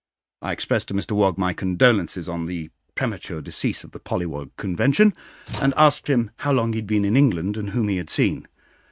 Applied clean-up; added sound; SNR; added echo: neural mask model RNNoise.